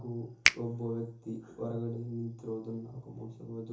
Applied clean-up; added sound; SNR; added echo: none; Finger snapping; -3 dB; reverberation time 0.7 s.